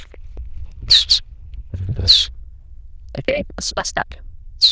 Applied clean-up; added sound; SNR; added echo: neural diffusion model UNIVERSE++.